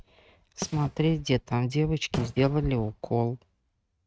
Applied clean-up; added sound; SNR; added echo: neural mask model RNNoise.